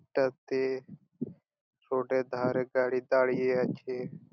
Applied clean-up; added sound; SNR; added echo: none; none; none; none.